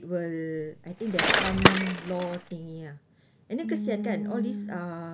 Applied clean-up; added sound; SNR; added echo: none; Bicycle; -4 dB; none.